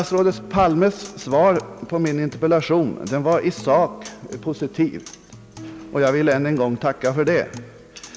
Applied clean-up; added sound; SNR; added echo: none; Acoustic guitar; 19 dB; none.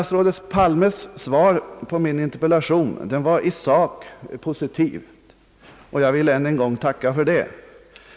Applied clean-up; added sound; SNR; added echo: none; none; none; none.